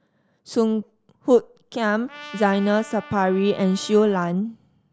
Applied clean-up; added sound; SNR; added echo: none; Trumpet; 19 dB; none.